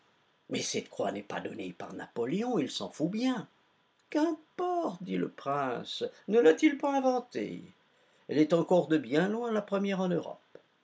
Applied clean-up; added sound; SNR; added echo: none; none; none; none.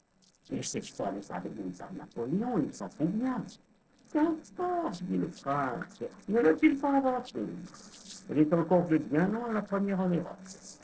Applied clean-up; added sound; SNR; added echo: neural separator model SepFormer DNS4.